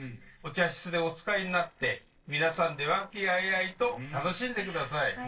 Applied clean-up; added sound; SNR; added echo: neural separator model SepFormer DNS4.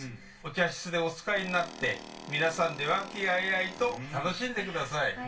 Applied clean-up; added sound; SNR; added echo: none; Tools; 14 dB; reverberation time 0.2 s.